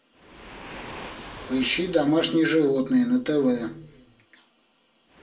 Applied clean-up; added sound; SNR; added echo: none; Waves, surf; 19 dB; reverberation time 0.2 s.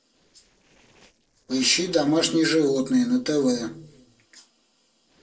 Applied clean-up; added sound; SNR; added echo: neural separator model SepFormer DNS4.